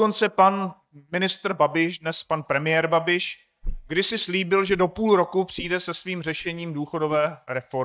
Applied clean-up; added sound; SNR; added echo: neural mask model DeepFilterNet 3.